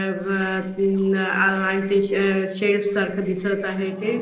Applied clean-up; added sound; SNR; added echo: neural separator model SepFormer DNS4.